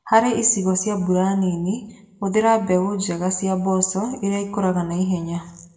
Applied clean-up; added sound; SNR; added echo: none; none; none; reverberation time 0.7 s.